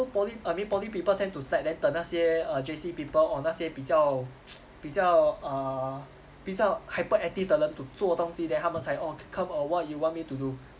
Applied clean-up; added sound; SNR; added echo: none; none; none; none.